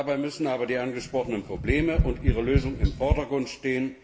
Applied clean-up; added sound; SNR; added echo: none; Tap; -1 dB; reverberation time 1.3 s.